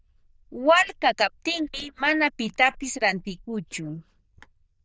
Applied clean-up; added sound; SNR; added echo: neural diffusion model UNIVERSE++.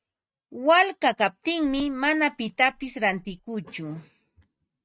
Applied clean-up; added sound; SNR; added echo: neural mask model RNNoise.